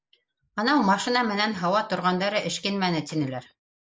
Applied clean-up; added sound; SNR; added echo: neural mask model Resemble Enhance denoiser.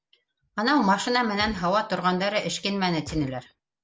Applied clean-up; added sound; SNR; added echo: none; Gunshot, gunfire; 15 dB; none.